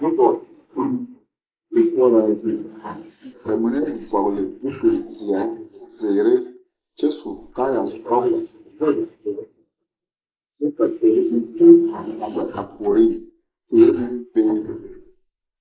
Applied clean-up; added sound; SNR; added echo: neural mask model Resemble Enhance denoiser.